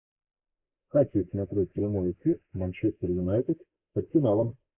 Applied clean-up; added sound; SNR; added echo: neural mask model Resemble Enhance denoiser.